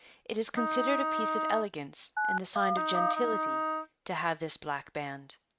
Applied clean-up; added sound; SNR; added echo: neural mask model RNNoise.